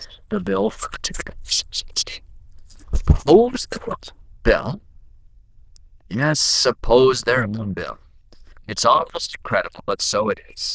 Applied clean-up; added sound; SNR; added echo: neural diffusion model UNIVERSE++.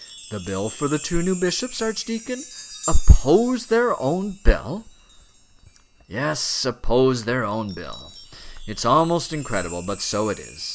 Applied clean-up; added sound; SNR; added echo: none; Chime; 18 dB; none.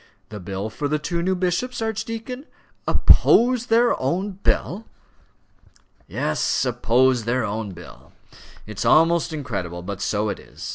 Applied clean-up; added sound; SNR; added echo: none; none; none; none.